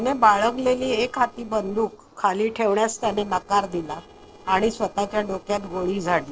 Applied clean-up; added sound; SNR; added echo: neural separator model SepFormer DNS4.